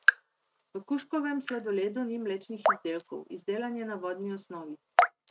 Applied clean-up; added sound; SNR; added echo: neural mask model RNNoise.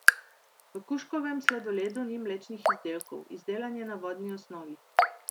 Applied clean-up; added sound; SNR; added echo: none; Raindrop / Drip; -4 dB; none.